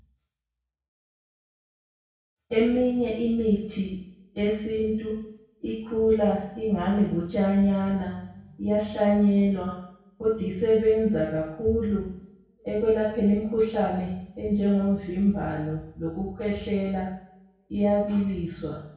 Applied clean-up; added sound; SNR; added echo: none; none; none; reverberation time 0.6 s.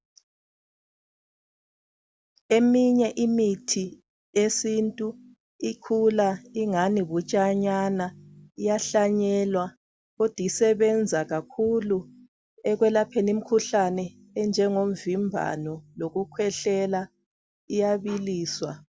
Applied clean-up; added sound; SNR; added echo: none; none; none; none.